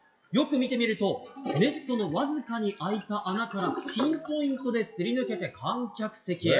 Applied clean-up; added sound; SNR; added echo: classical method WPE with log-MMSE.